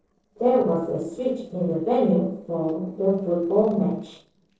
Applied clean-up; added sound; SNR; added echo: neural separator model SepFormer DNS4.